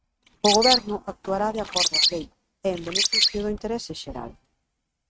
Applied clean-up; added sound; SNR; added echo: neural mask model RNNoise.